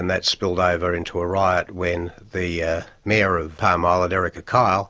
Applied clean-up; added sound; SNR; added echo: none; none; none; none.